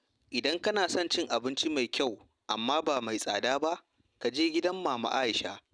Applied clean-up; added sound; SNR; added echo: none; none; none; none.